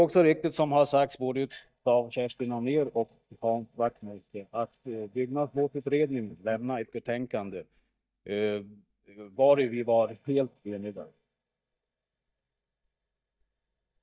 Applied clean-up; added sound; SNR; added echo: neural mask model DeepFilterNet 3.